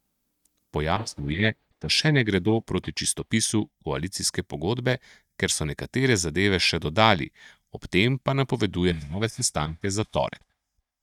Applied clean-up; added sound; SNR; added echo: neural mask model DeepFilterNet 3.